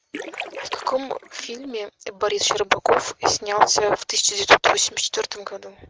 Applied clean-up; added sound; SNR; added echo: neural mask model RNNoise.